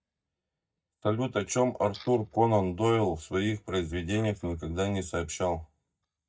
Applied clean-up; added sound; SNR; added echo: neural mask model DeepFilterNet 3.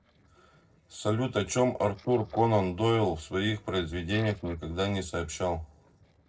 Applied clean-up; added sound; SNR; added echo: neural separator model SepFormer DNS4.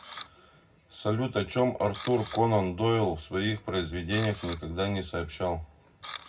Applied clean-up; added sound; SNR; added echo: none; Camera; 14 dB; reverberation time 0.4 s.